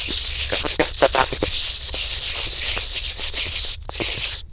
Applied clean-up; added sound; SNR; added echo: neural diffusion model UNIVERSE++.